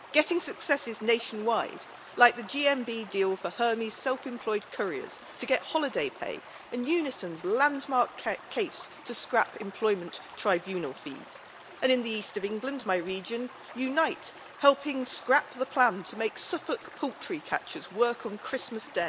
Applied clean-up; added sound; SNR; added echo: none; Stream; 18 dB; none.